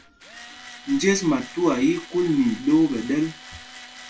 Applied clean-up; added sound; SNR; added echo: none; Tools; 18 dB; reverberation time 0.2 s.